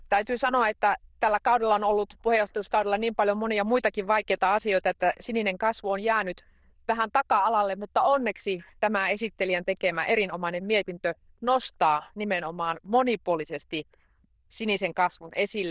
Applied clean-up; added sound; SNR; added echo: neural diffusion model UNIVERSE++.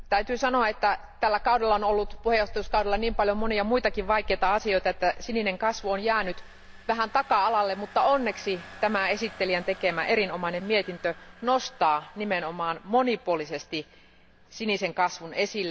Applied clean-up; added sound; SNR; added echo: none; Engine; 13 dB; none.